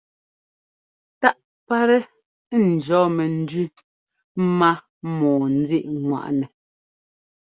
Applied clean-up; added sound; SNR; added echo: none; none; none; none.